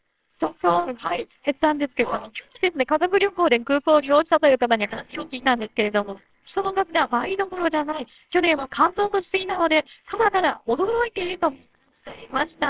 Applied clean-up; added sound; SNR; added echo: neural separator model SepFormer WHAMR!.